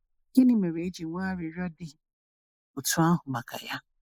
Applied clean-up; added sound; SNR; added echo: neural mask model Resemble Enhance denoiser.